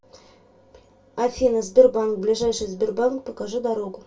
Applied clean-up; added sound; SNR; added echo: none; none; none; reverberation time 0.2 s.